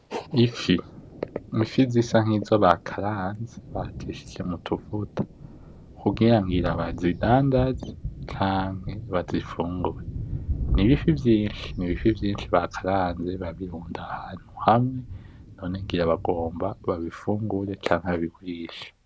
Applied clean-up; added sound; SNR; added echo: none; Thunder; 10 dB; none.